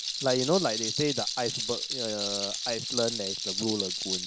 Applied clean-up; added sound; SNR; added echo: none; Rattle; 1 dB; none.